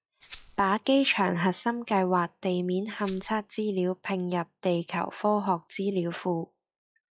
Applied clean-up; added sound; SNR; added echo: classical method log-MMSE.